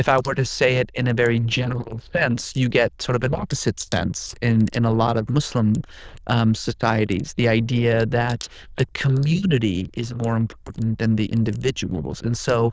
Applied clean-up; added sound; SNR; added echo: neural diffusion model UNIVERSE++.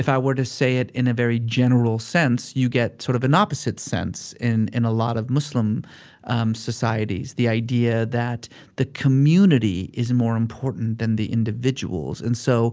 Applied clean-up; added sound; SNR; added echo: none; none; none; none.